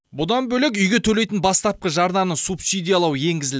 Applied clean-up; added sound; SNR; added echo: none; none; none; none.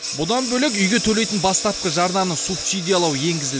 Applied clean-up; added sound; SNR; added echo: none; Engine; 7 dB; none.